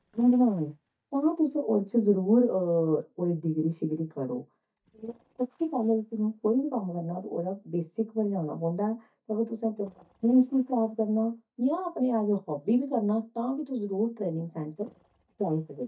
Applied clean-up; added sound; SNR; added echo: neural mask model DeepFilterNet 3.